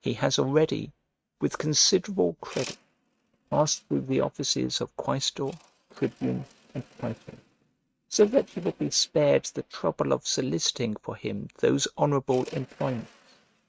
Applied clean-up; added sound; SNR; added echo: neural mask model RNNoise.